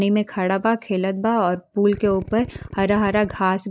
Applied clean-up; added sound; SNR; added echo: neural mask model DeepFilterNet 3.